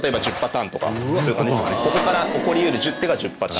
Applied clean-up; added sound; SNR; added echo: none; Engine; 12 dB; none.